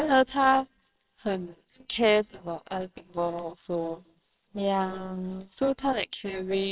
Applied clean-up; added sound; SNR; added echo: neural separator model SepFormer WHAMR!.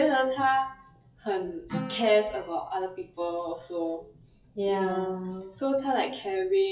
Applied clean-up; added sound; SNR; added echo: classical method WPE with log-MMSE.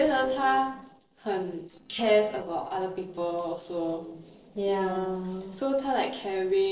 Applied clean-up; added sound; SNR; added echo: neural separator model SepFormer DNS4.